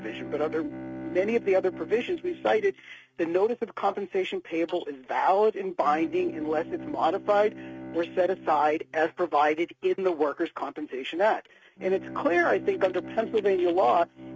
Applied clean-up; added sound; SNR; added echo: neural mask model RNNoise.